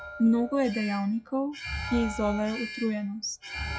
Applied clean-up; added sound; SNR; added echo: classical method log-MMSE.